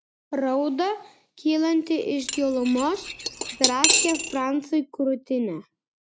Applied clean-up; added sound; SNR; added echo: none; Cutlery, silverware / Dishes, pots, and pans; 0 dB; none.